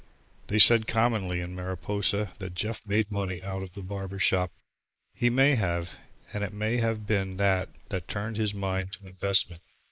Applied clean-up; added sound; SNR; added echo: neural mask model Resemble Enhance denoiser.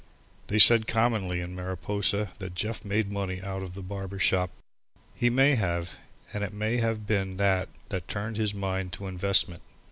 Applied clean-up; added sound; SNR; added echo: none; none; none; none.